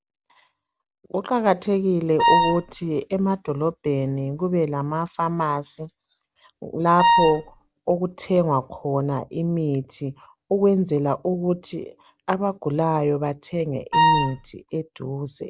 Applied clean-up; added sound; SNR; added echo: none; Wind instrument, woodwind instrument; -4 dB; none.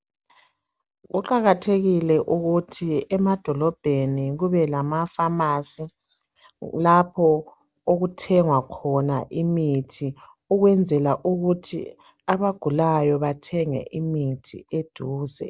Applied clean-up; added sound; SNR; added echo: none; none; none; none.